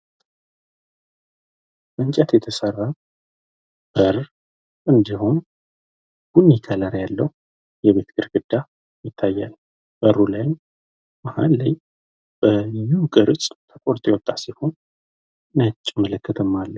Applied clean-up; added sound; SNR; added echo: none; none; none; none.